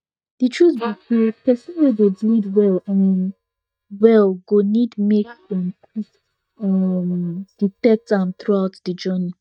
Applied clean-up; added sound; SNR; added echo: neural mask model DeepFilterNet 3.